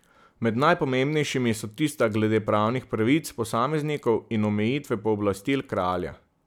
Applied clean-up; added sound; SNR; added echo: none; none; none; none.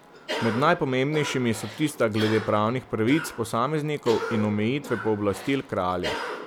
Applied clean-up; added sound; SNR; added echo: none; Cough; 10 dB; none.